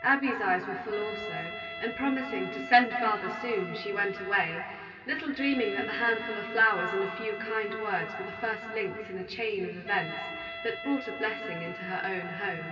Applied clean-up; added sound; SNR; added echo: none; Wind instrument, woodwind instrument; 11 dB; reverberation time 2.7 s.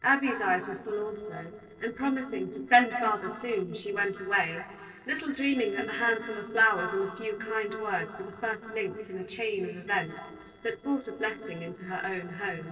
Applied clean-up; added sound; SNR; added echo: neural separator model SepFormer DNS4.